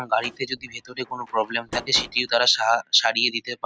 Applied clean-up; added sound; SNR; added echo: none; Slam; 17 dB; none.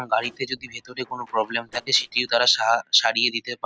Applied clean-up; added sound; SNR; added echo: neural separator model SepFormer DNS4.